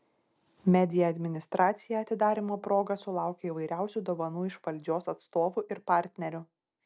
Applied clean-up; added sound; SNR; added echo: none; none; none; none.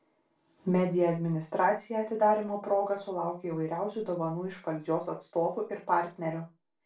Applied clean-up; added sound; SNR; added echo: none; none; none; reverberation time 0.3 s.